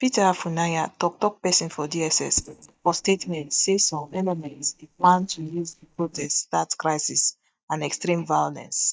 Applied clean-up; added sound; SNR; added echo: neural mask model DeepFilterNet 3.